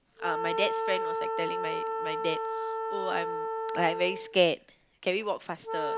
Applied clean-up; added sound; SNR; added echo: none; Wind instrument, woodwind instrument; 1 dB; none.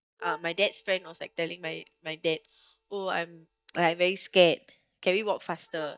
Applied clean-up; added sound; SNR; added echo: neural mask model DeepFilterNet 3.